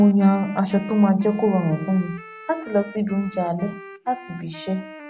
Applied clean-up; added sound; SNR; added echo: none; Wind instrument, woodwind instrument; 18 dB; none.